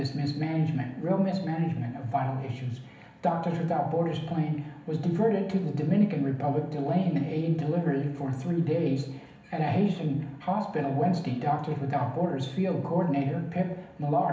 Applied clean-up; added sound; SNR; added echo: none; none; none; reverberation time 0.8 s.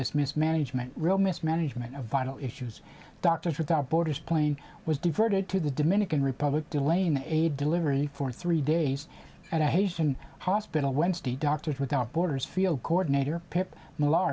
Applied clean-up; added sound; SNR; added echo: none; none; none; none.